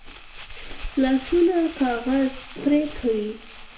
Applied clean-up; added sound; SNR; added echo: none; Crumpling, crinkling; 13 dB; reverberation time 0.5 s.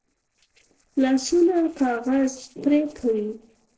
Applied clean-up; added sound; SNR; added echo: neural separator model SepFormer DNS4.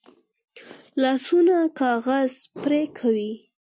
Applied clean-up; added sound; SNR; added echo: none; none; none; none.